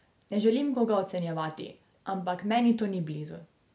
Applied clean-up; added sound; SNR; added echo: none; none; none; none.